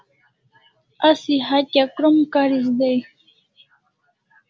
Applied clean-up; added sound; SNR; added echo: none; none; none; none.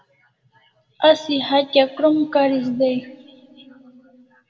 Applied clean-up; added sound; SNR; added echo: none; none; none; reverberation time 2.5 s.